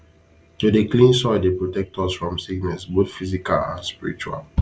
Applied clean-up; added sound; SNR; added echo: none; none; none; none.